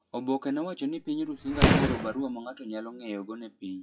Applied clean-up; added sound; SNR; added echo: classical method WPE with log-MMSE.